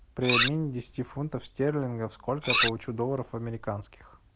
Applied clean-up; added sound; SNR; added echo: none; Cutlery, silverware; -4 dB; none.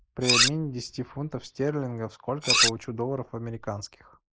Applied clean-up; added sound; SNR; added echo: neural mask model Resemble Enhance denoiser.